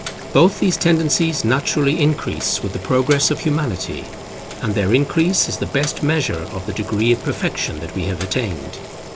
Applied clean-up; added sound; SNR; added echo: none; Boiling; 12 dB; none.